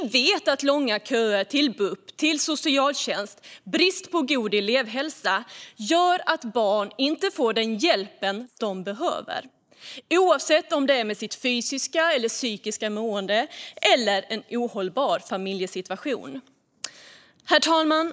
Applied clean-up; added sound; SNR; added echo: neural mask model Resemble Enhance denoiser.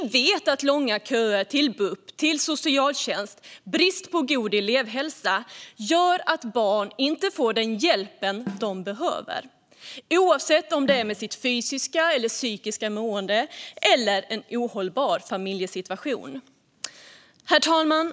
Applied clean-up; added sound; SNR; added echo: none; Snare drum; 11 dB; none.